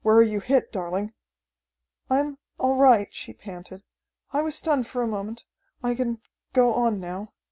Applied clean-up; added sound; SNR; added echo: none; none; none; none.